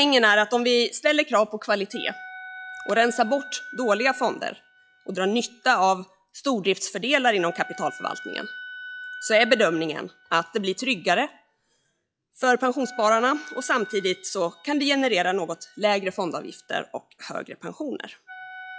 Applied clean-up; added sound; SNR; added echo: classical method log-MMSE.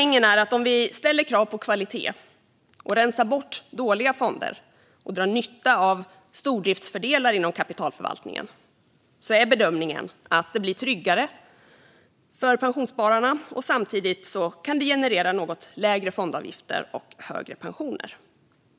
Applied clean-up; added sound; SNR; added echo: none; none; none; none.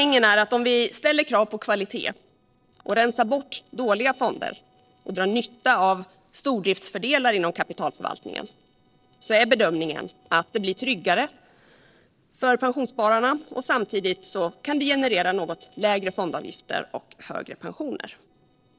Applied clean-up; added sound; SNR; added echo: neural separator model SepFormer DNS4.